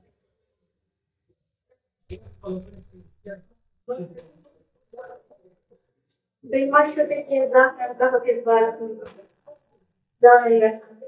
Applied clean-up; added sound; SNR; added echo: neural mask model DeepFilterNet 3.